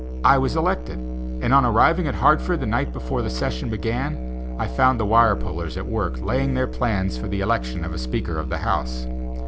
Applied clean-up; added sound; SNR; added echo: none; Musical instrument; 5 dB; none.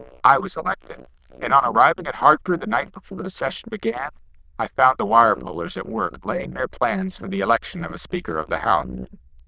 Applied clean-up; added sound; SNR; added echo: neural diffusion model UNIVERSE++.